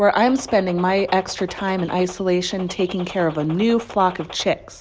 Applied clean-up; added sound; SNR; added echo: none; Gunshot, gunfire; 18 dB; none.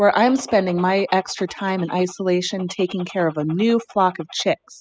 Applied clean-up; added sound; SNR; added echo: classical method spectral subtraction.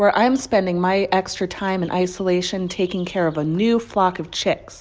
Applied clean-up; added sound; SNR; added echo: none; none; none; none.